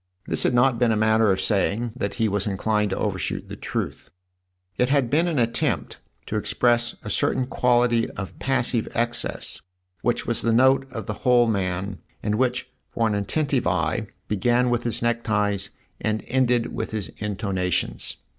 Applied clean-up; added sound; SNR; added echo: none; none; none; none.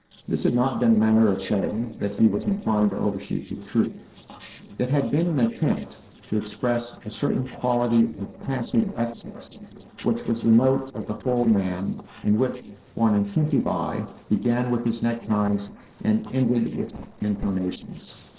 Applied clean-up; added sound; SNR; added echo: neural separator model SepFormer DNS4.